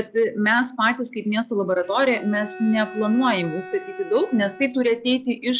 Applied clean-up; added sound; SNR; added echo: none; Bowed string instrument; 16 dB; none.